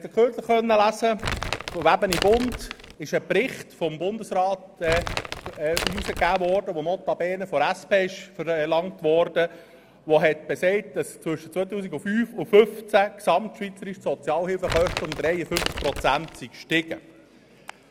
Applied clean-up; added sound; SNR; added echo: none; Crumpling, crinkling; 7 dB; none.